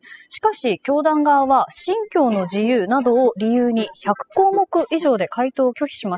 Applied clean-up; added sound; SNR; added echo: classical method spectral subtraction.